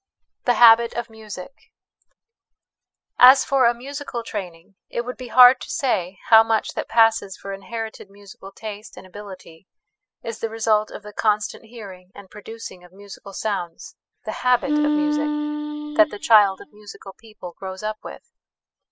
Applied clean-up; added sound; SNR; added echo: classical method spectral subtraction.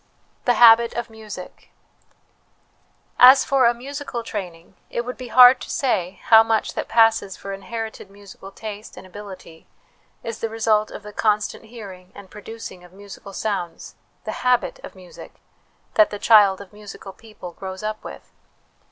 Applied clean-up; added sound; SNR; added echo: none; none; none; none.